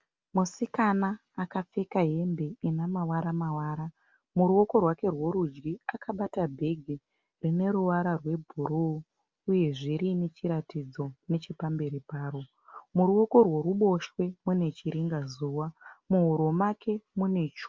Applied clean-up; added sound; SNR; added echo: none; none; none; none.